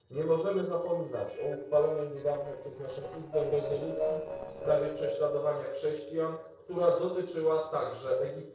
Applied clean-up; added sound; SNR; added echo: neural separator model SepFormer DNS4.